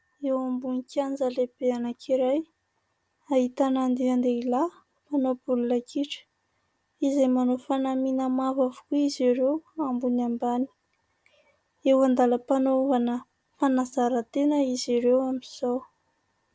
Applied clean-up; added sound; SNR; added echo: none; none; none; none.